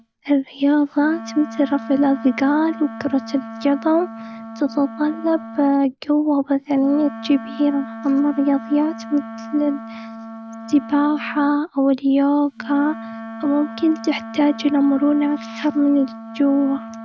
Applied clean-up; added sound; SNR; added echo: none; Wind instrument, woodwind instrument; 14 dB; none.